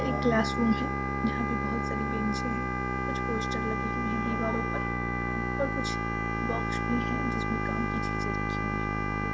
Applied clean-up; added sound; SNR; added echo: none; Wind instrument, woodwind instrument + Musical instrument; -4 dB; none.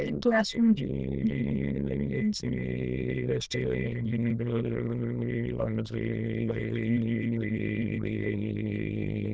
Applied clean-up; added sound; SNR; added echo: neural diffusion model UNIVERSE++.